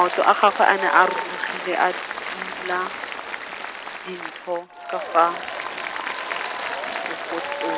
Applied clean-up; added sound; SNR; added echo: none; Applause; 5 dB; none.